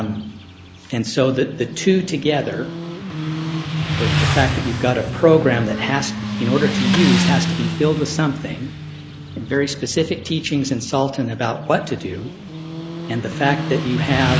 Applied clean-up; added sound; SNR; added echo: none; Motorcycle; 3 dB; none.